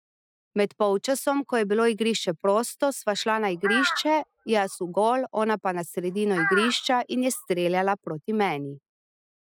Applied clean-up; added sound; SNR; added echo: classical method spectral subtraction.